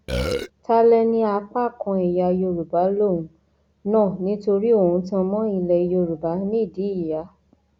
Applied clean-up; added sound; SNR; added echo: none; Burping, eructation; 3 dB; none.